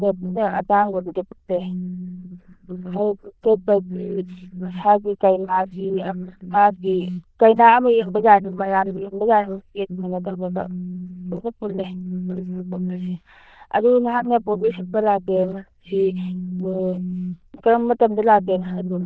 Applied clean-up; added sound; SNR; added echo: neural diffusion model UNIVERSE++.